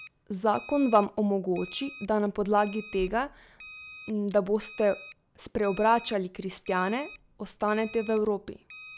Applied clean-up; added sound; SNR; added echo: none; Alarm; 16 dB; none.